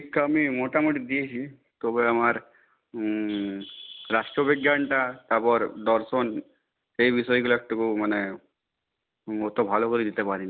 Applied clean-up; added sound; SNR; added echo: none; none; none; none.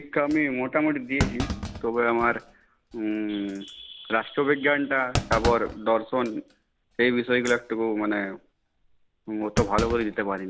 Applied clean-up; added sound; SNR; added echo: none; Thump, thud; 9 dB; none.